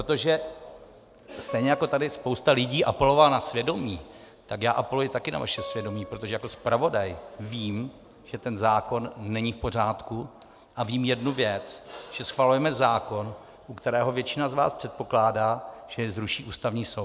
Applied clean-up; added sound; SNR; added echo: none; Acoustic guitar; 16 dB; none.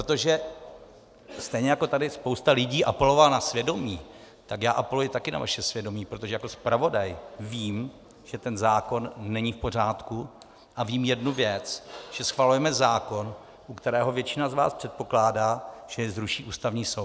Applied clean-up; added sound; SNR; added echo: none; none; none; none.